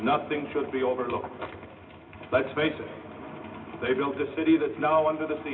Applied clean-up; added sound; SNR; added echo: none; none; none; reverberation time 1.8 s.